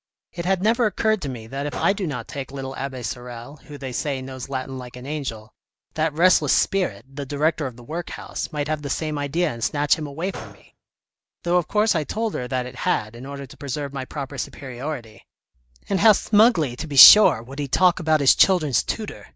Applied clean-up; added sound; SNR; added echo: none; Gunshot, gunfire; 18 dB; none.